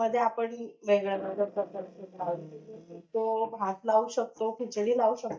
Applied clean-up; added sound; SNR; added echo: neural mask model DeepFilterNet 3.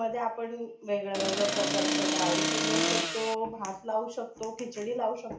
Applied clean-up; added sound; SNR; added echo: none; Accelerating, revving, vroom; -4 dB; reverberation time 0.4 s.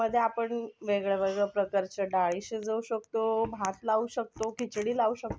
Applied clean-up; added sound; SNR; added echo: none; none; none; none.